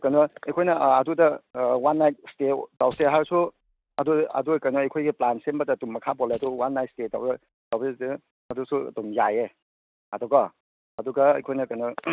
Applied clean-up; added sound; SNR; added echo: neural mask model RNNoise.